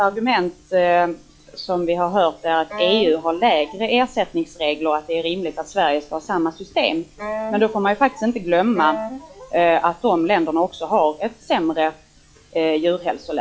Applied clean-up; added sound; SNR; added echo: classical method log-MMSE.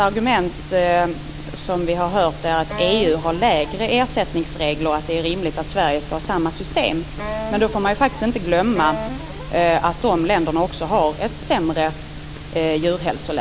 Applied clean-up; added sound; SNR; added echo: none; Wind instrument, woodwind instrument; 12 dB; none.